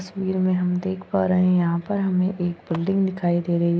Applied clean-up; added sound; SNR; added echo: none; none; none; none.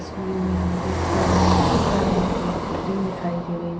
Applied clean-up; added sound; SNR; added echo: none; Car passing by; -3 dB; reverberation time 0.2 s.